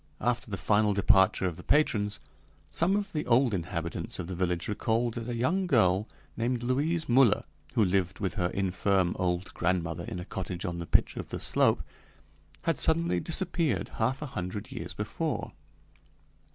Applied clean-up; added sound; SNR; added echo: none; none; none; none.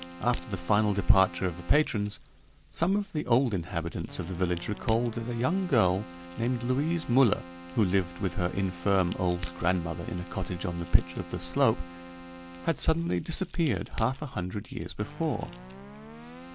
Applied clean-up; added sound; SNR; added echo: none; Crack + Keyboard (musical); 15 dB; none.